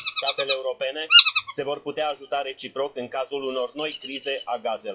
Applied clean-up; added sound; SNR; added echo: classical method WPE with log-MMSE.